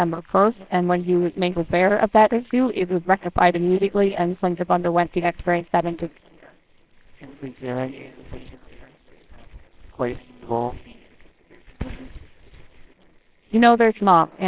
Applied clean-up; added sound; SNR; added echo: neural separator model SepFormer WHAMR!.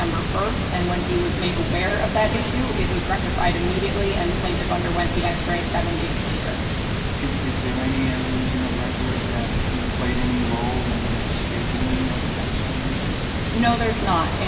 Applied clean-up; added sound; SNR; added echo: none; Water; -2 dB; reverberation time 2.6 s.